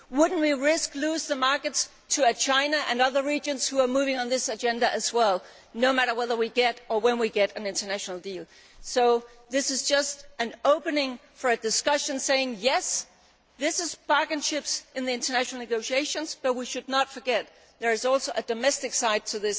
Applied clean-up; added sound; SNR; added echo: none; none; none; none.